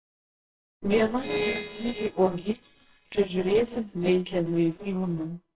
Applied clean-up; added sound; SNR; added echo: neural separator model SepFormer WHAMR!.